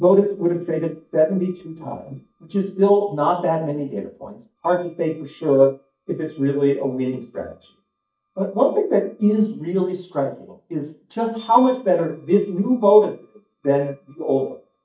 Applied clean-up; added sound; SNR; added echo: neural mask model DeepFilterNet 3.